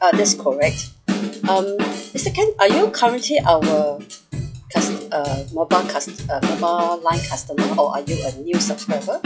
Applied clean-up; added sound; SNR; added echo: classical method log-MMSE.